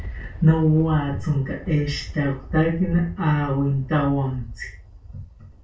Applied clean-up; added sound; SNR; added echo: none; Thunder; 13 dB; reverberation time 0.3 s.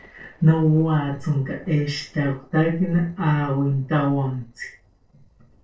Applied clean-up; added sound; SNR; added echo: neural separator model SepFormer DNS4.